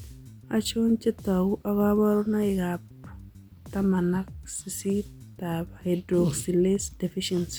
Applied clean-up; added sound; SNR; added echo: none; Bass guitar; 18 dB; none.